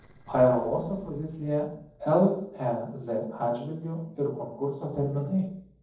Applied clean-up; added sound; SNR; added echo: neural separator model SepFormer DNS4.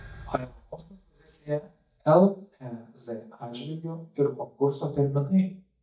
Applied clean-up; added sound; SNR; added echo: neural mask model DeepFilterNet 3.